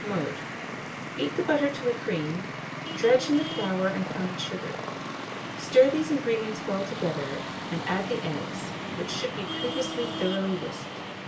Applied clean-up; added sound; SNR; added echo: none; Traffic noise, roadway noise; 6 dB; reverberation time 0.2 s.